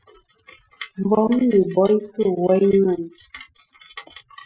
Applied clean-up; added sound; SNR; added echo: classical method Wiener filter.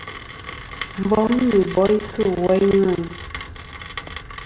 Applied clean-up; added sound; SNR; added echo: none; Rain; 13 dB; none.